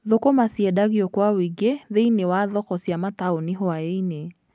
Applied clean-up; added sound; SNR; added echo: none; none; none; none.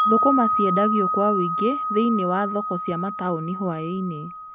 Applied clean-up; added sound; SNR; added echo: none; Wind chime; 1 dB; none.